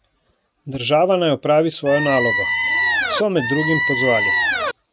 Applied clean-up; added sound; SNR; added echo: none; Squeak; 0 dB; none.